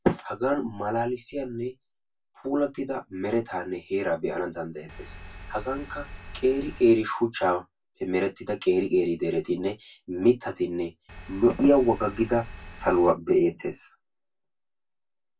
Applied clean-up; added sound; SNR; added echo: none; Engine; 14 dB; reverberation time 0.1 s.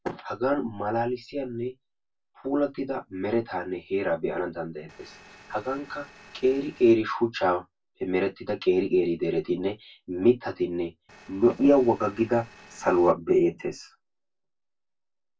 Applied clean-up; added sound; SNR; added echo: neural separator model SepFormer DNS4.